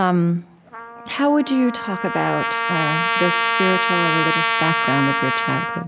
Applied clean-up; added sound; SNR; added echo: none; Trumpet; 0 dB; none.